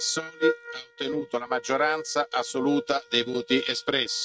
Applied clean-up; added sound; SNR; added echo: neural mask model RNNoise.